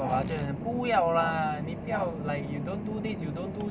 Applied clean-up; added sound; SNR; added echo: none; Fart + Bark; 9 dB; none.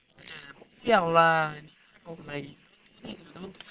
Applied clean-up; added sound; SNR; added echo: neural separator model SepFormer WHAM!.